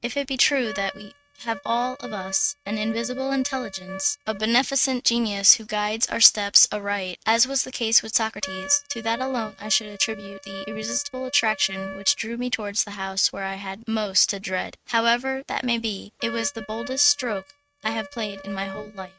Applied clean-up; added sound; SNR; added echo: neural mask model RNNoise.